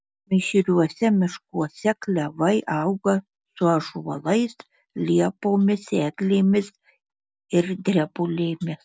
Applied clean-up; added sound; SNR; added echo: none; none; none; none.